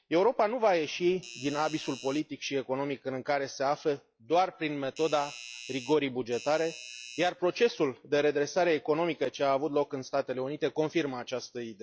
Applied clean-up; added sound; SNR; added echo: classical method log-MMSE.